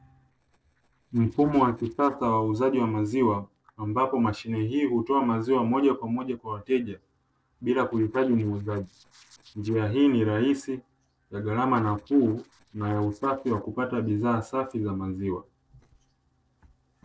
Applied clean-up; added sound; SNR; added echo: neural separator model SepFormer DNS4.